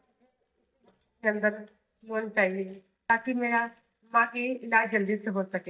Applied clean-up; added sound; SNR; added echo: neural mask model DeepFilterNet 3.